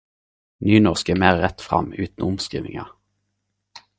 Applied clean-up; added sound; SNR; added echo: neural mask model DeepFilterNet 3.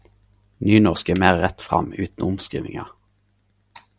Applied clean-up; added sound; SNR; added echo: none; Coin (dropping); 18 dB; none.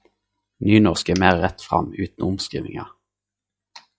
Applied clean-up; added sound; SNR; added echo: classical method log-MMSE.